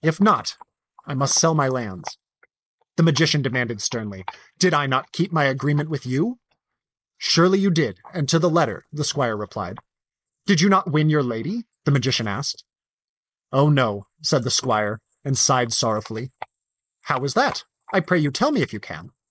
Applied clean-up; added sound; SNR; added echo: neural mask model Resemble Enhance denoiser.